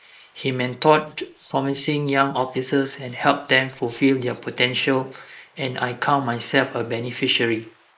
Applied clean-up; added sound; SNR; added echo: neural mask model Resemble Enhance denoiser.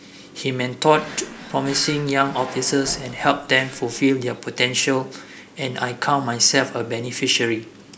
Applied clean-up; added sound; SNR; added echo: none; Drawer open or close; 15 dB; none.